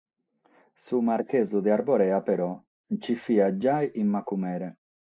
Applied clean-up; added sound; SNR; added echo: neural mask model Resemble Enhance denoiser.